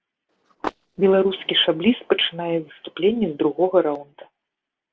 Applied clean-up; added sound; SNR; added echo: neural separator model SepFormer DNS4.